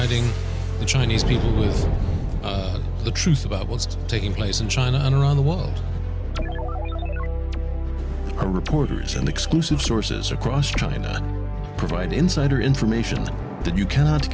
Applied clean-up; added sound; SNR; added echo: none; none; none; none.